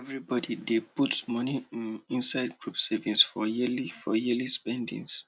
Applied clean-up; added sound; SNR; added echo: none; none; none; none.